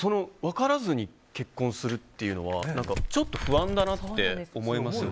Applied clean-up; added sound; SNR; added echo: none; Crumpling, crinkling; 6 dB; none.